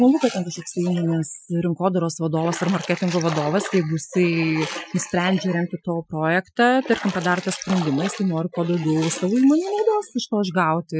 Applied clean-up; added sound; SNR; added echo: classical method Wiener filter.